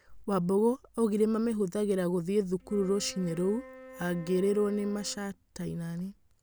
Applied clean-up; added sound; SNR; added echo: none; Wind instrument, woodwind instrument; 19 dB; none.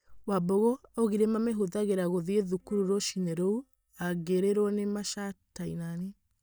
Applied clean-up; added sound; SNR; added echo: neural mask model DeepFilterNet 3.